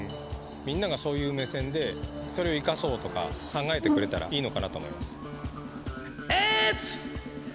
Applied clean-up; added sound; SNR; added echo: none; Brass instrument; 1 dB; none.